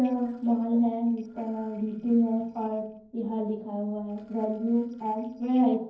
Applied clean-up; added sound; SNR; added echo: neural separator model SepFormer DNS4.